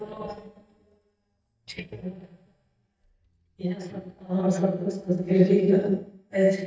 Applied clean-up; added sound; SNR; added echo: neural mask model DeepFilterNet 3.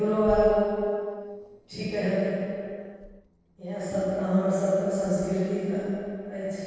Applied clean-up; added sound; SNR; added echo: neural separator model SepFormer DNS4.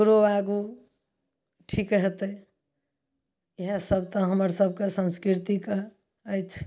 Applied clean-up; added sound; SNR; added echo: none; none; none; none.